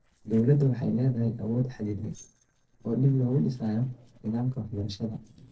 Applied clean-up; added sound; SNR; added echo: neural separator model SepFormer DNS4.